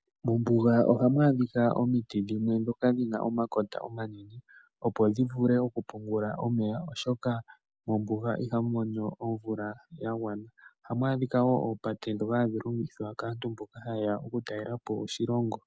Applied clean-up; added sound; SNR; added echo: none; none; none; none.